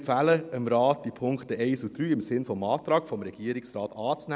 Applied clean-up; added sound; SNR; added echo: none; none; none; none.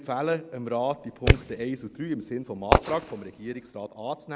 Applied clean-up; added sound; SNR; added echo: none; Fireworks; -4 dB; none.